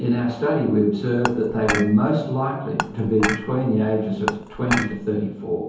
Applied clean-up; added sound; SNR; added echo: none; Dishes, pots, and pans / Chink, clink; 6 dB; reverberation time 0.8 s.